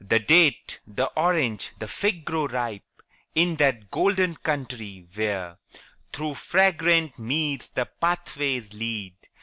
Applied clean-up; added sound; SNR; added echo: none; none; none; none.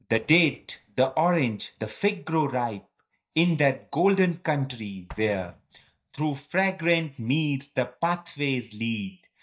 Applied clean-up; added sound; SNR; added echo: neural mask model DeepFilterNet 3.